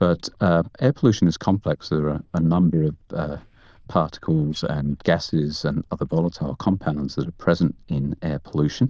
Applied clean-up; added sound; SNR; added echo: neural diffusion model UNIVERSE++.